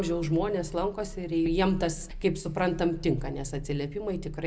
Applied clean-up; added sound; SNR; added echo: none; none; none; none.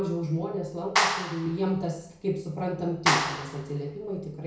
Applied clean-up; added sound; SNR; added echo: none; Clapping; -2 dB; reverberation time 0.5 s.